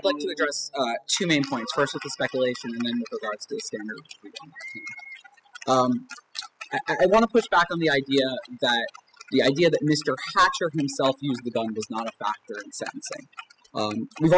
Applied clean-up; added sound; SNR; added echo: classical method spectral subtraction.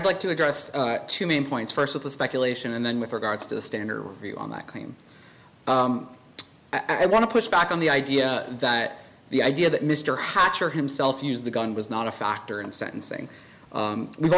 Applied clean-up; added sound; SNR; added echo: none; none; none; none.